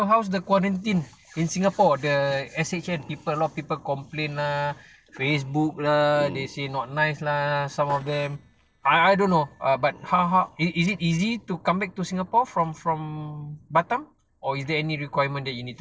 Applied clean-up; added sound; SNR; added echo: neural separator model SepFormer DNS4.